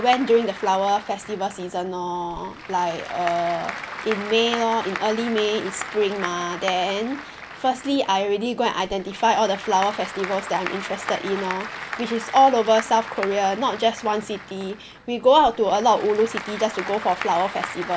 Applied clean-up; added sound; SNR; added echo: none; Applause / Crowd; 12 dB; none.